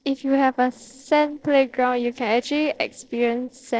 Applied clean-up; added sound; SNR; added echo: neural separator model SepFormer DNS4.